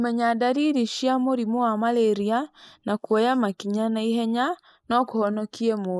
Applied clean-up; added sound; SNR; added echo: neural mask model Resemble Enhance denoiser.